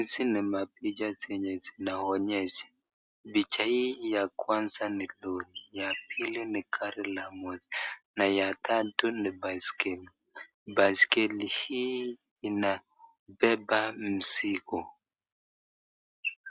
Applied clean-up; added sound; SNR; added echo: none; none; none; none.